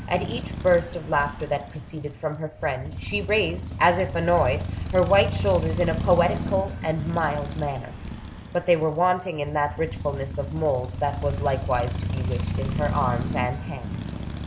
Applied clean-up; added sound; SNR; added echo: none; Motorcycle; 5 dB; none.